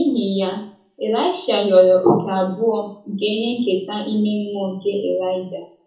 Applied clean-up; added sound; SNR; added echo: none; none; none; reverberation time 0.6 s.